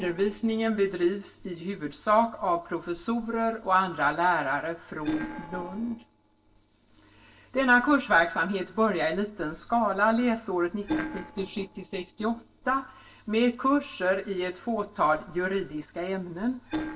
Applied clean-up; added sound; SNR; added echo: neural separator model SepFormer DNS4.